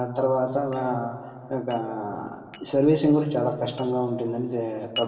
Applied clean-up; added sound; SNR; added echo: none; Glass; 19 dB; reverberation time 2.8 s.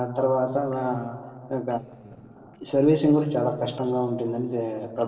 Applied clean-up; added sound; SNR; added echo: neural separator model SepFormer DNS4.